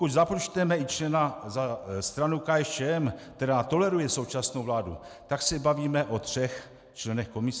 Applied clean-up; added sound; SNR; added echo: none; none; none; none.